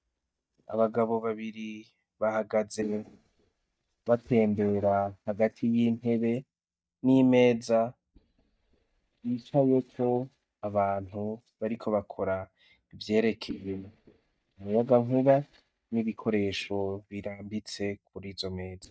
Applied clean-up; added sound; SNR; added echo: neural mask model DeepFilterNet 3.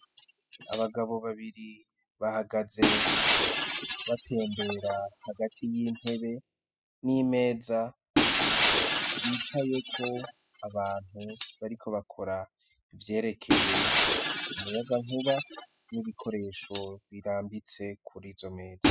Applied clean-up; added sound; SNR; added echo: classical method spectral subtraction.